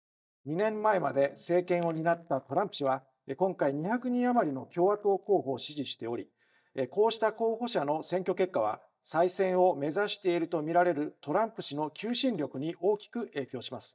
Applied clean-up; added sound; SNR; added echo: neural mask model DeepFilterNet 3.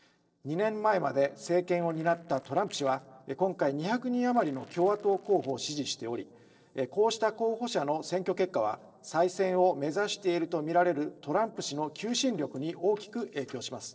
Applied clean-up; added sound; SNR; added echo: neural separator model SepFormer DNS4.